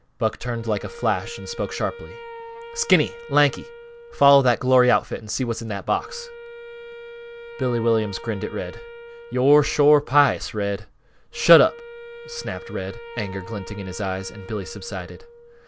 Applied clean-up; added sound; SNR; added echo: none; Wind instrument, woodwind instrument; 17 dB; none.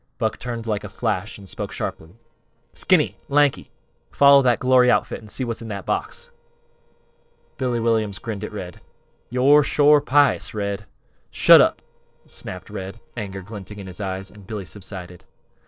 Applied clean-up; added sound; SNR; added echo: neural separator model SepFormer DNS4.